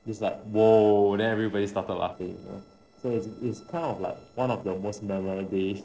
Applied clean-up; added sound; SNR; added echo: neural separator model SepFormer DNS4.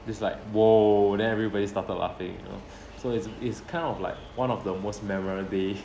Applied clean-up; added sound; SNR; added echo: none; none; none; none.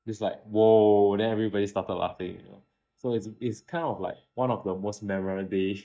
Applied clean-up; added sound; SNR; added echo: neural mask model DeepFilterNet 3.